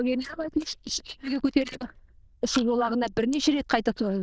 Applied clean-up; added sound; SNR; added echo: neural diffusion model UNIVERSE++.